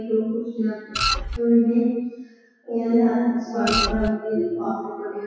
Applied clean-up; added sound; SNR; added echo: classical method WPE with log-MMSE.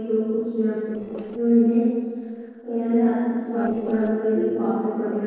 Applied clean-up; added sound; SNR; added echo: neural separator model SepFormer DNS4.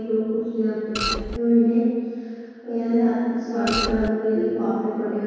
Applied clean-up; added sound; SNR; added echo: none; Printer; 4 dB; reverberation time 2.0 s.